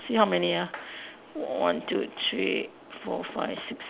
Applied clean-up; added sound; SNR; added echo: none; none; none; none.